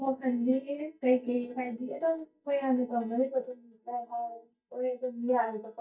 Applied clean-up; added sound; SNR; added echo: neural mask model DeepFilterNet 3.